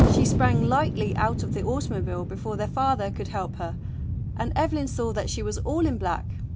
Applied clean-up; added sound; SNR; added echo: none; Explosion; -2 dB; none.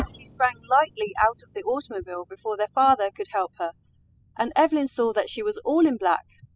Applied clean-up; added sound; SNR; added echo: classical method spectral subtraction.